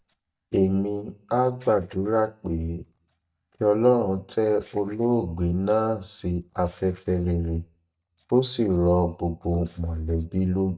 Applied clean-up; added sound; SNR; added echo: neural mask model DeepFilterNet 3.